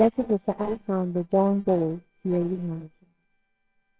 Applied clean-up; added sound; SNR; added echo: neural separator model SepFormer WHAMR!.